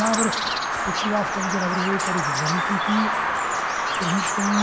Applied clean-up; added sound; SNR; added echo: none; Bird vocalization, bird call, bird song; -3 dB; none.